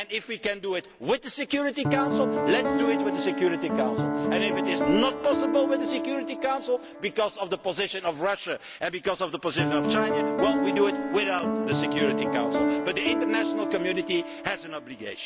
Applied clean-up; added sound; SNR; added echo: none; Piano; 0 dB; none.